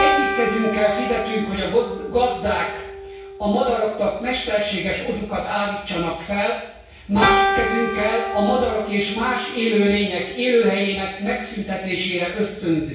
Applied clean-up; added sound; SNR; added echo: none; Keyboard (musical); 5 dB; reverberation time 0.6 s.